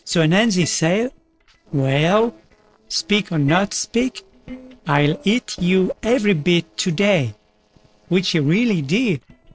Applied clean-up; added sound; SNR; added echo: neural separator model SepFormer DNS4.